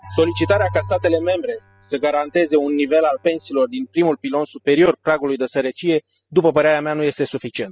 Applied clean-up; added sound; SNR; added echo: classical method spectral subtraction.